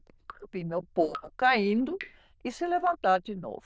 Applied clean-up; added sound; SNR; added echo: neural diffusion model UNIVERSE++.